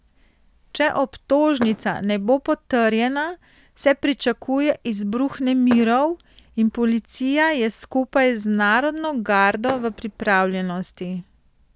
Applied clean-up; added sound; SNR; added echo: none; Fireworks; 18 dB; none.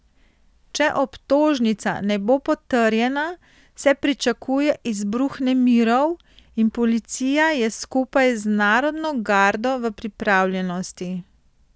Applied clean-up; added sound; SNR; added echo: none; none; none; none.